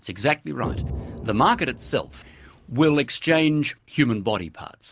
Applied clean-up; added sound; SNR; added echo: none; Explosion; 12 dB; none.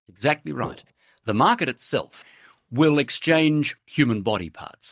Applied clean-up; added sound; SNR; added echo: neural mask model DeepFilterNet 3.